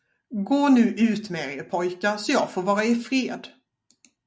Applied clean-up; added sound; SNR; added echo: none; none; none; none.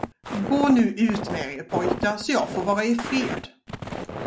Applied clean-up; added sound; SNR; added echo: none; Walk, footsteps; 7 dB; none.